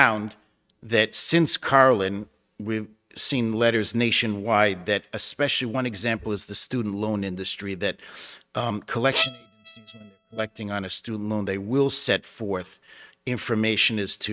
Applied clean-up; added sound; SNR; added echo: neural mask model RNNoise.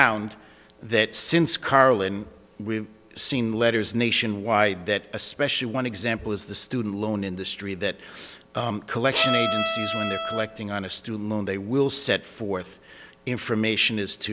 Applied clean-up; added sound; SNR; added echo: none; Bowed string instrument; 1 dB; none.